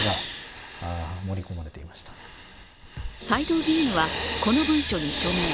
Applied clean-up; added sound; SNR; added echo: none; Hiss; 5 dB; none.